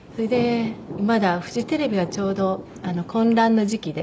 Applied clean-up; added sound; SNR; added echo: none; Thunder; 14 dB; none.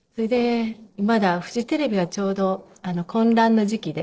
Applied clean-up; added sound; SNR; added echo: neural separator model SepFormer DNS4.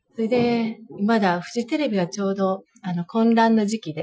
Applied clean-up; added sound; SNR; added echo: classical method Wiener filter.